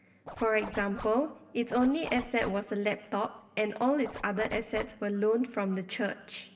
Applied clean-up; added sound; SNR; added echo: none; Zipper (clothing); 14 dB; reverberation time 2.8 s.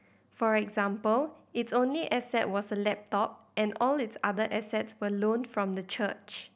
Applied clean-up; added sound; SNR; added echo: none; none; none; none.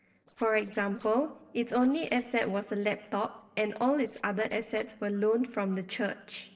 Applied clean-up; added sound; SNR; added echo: neural separator model SepFormer DNS4.